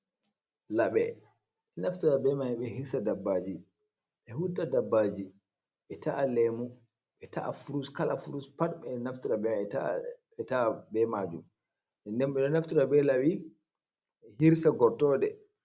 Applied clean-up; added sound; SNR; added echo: none; none; none; none.